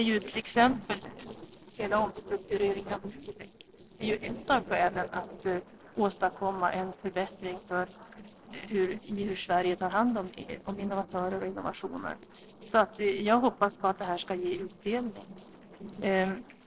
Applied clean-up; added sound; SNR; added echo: neural separator model SepFormer DNS4.